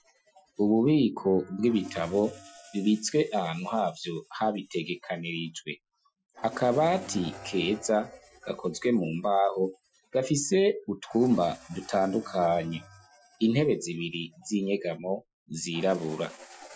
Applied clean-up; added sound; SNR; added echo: classical method Wiener filter.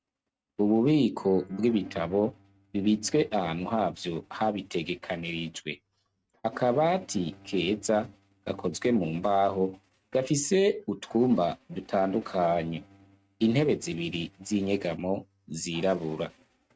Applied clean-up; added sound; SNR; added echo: neural mask model RNNoise.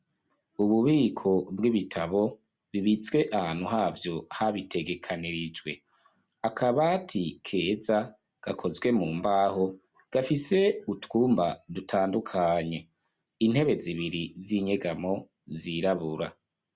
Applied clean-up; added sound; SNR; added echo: none; none; none; none.